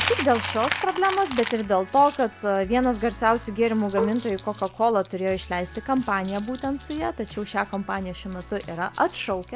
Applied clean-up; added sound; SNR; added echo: none; Coin (dropping) + Marimba, xylophone; 10 dB; none.